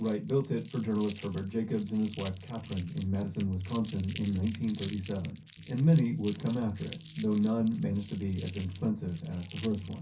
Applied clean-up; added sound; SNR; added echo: none; Crumpling, crinkling; 12 dB; reverberation time 0.3 s.